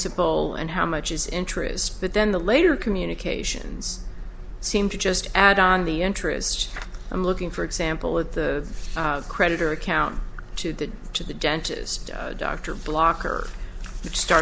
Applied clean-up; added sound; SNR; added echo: none; none; none; none.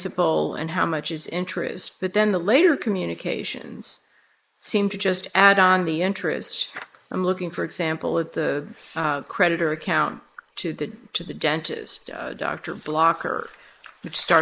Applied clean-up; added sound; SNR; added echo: neural mask model Resemble Enhance denoiser.